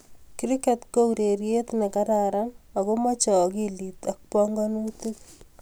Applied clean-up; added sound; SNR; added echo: none; none; none; none.